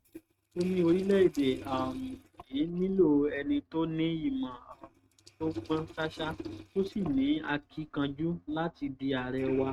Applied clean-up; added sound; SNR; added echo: neural mask model RNNoise.